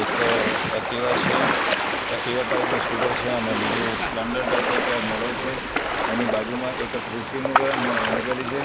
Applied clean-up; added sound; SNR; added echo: none; Ocean; -4 dB; none.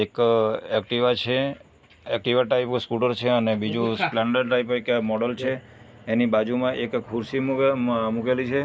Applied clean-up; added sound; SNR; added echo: none; none; none; none.